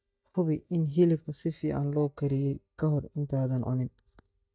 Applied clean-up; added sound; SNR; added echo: neural mask model DeepFilterNet 3.